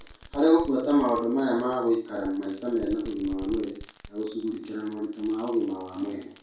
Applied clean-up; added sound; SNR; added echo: none; Fireworks; 19 dB; reverberation time 0.4 s.